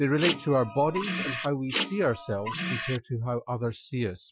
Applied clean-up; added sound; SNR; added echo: classical method Wiener filter.